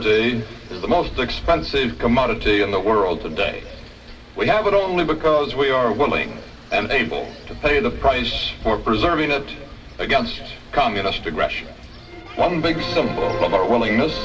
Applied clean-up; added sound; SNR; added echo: none; Wind; 17 dB; reverberation time 2.5 s.